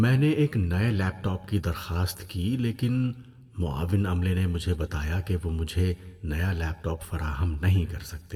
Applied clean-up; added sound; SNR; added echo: none; none; none; reverberation time 1.0 s.